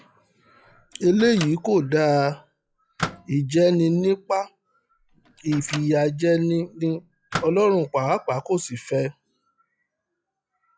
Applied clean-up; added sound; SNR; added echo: classical method log-MMSE.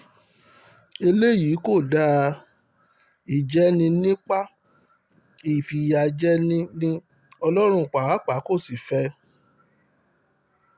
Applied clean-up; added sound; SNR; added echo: none; none; none; none.